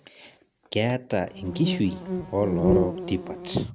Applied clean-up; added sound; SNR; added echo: none; Insect; 0 dB; none.